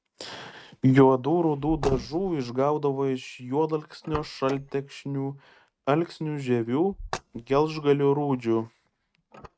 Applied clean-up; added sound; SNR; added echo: neural mask model RNNoise.